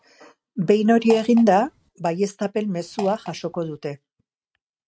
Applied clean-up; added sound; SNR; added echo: neural mask model RNNoise.